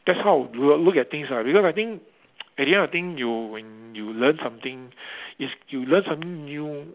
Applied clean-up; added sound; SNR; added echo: none; none; none; none.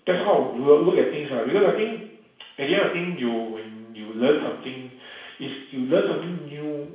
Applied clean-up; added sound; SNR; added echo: none; none; none; reverberation time 0.7 s.